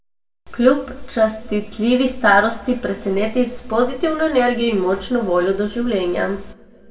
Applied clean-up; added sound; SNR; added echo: none; none; none; reverberation time 1.2 s.